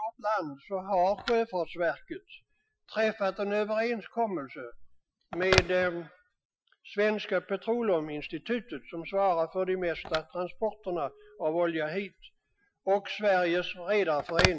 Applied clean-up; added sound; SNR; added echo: classical method Wiener filter.